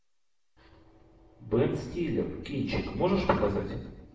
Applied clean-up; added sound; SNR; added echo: none; none; none; reverberation time 0.9 s.